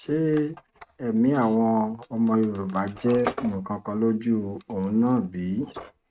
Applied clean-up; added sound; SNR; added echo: neural mask model RNNoise.